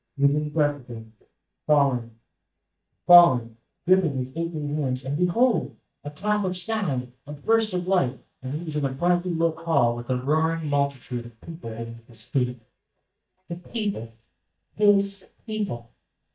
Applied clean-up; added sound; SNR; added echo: neural mask model DeepFilterNet 3.